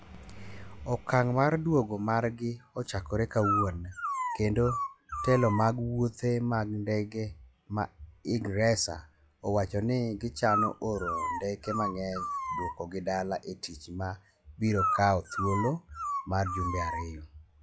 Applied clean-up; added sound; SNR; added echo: classical method log-MMSE.